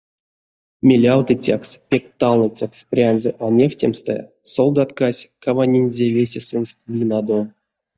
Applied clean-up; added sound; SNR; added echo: neural mask model DeepFilterNet 3.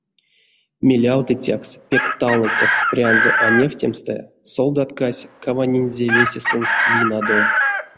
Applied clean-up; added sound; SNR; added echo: none; Chicken, rooster; 1 dB; none.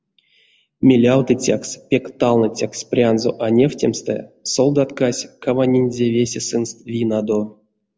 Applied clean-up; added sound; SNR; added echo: none; none; none; none.